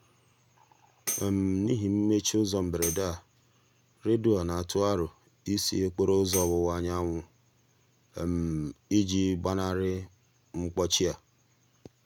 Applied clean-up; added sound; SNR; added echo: none; Tambourine; 10 dB; none.